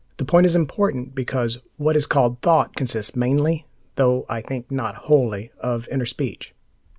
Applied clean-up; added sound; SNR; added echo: none; none; none; none.